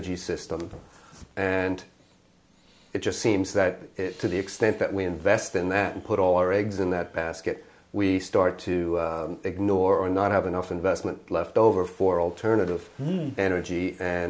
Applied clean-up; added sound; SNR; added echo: none; none; none; none.